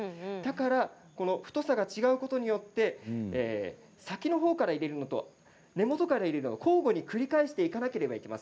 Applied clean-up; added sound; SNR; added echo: none; none; none; none.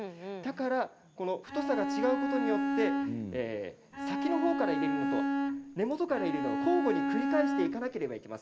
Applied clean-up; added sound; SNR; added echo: none; Bowed string instrument; -1 dB; none.